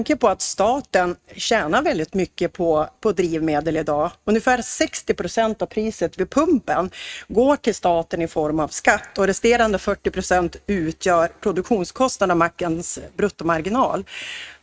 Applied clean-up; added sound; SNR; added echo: neural mask model RNNoise.